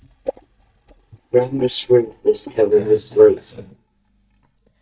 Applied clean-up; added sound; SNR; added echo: neural mask model DeepFilterNet 3.